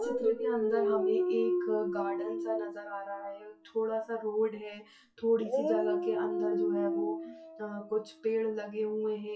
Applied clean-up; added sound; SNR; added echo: classical method WPE with log-MMSE.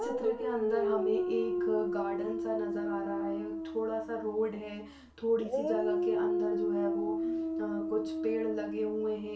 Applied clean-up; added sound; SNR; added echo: none; Dog; -2 dB; reverberation time 0.3 s.